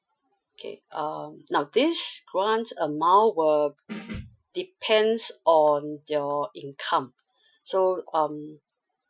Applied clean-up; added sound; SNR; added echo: classical method Wiener filter.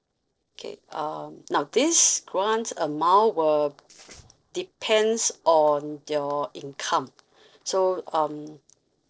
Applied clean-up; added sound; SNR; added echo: neural separator model SepFormer DNS4.